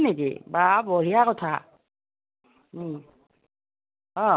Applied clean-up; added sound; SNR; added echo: none; none; none; none.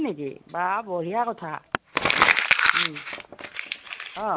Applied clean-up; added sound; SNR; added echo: none; Crumpling, crinkling; -4 dB; none.